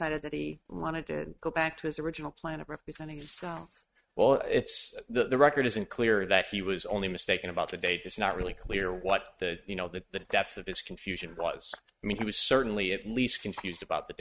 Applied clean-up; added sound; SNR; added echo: neural mask model RNNoise.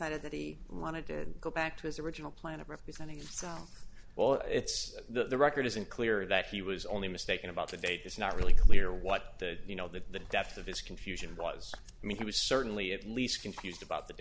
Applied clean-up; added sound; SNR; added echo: none; Coin (dropping); 20 dB; none.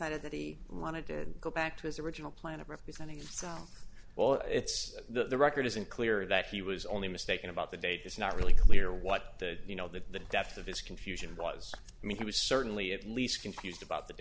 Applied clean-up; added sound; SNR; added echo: none; none; none; none.